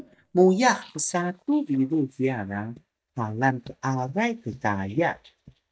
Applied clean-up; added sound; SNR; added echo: neural mask model DeepFilterNet 3.